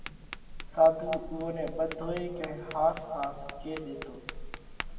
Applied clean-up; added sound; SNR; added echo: none; Tap; 10 dB; reverberation time 1.5 s.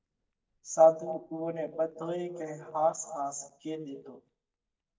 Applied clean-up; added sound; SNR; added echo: neural mask model DeepFilterNet 3.